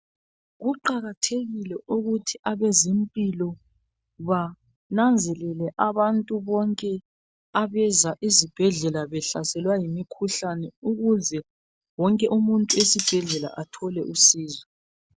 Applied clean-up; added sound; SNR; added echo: none; Cutlery, silverware; 4 dB; none.